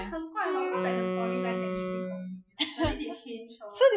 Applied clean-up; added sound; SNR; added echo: classical method Wiener filter.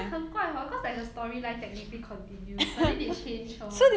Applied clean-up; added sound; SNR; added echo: none; none; none; none.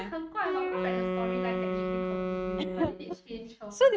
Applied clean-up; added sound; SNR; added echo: neural mask model RNNoise.